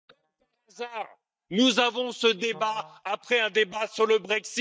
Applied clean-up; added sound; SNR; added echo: neural mask model DeepFilterNet 3.